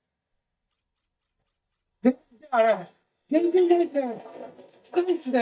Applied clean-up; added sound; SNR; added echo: neural mask model DeepFilterNet 3.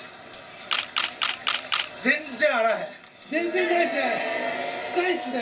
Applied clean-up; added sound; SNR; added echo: none; Camera; 3 dB; reverberation time 0.2 s.